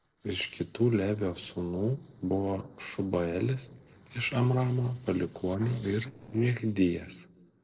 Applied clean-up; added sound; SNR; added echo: neural separator model SepFormer DNS4.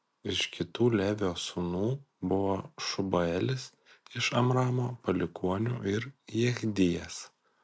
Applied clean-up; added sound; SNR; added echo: none; none; none; none.